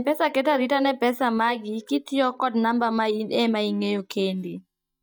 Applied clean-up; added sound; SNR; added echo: neural mask model DeepFilterNet 3.